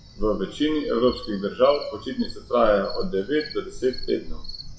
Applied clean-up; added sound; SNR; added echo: classical method WPE with log-MMSE.